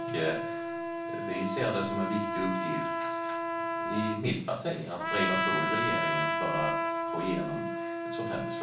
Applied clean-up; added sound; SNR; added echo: none; Trumpet; -2 dB; reverberation time 0.3 s.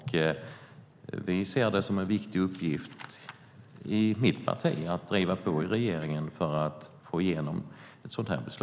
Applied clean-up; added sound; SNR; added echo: none; none; none; none.